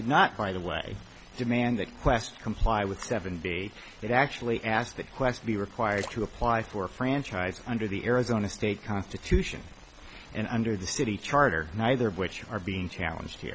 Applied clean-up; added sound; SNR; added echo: none; Splash, splatter; 20 dB; none.